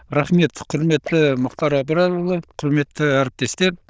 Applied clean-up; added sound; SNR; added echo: neural diffusion model UNIVERSE++.